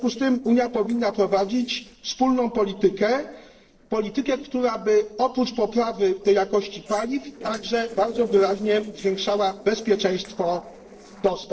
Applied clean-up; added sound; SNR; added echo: neural separator model SepFormer DNS4.